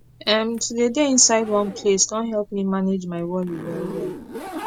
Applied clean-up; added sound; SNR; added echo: none; Zipper (clothing); 14 dB; none.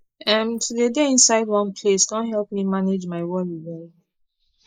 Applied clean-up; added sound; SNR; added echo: neural mask model Resemble Enhance denoiser.